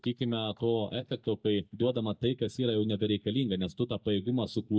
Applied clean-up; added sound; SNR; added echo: neural mask model DeepFilterNet 3.